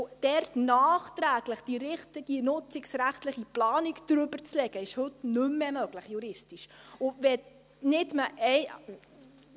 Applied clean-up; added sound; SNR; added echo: none; none; none; none.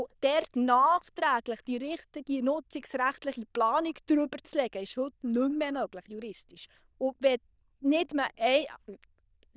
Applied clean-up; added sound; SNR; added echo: neural diffusion model UNIVERSE++.